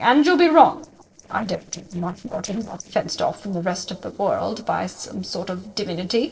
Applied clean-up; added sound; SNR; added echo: neural separator model SepFormer DNS4.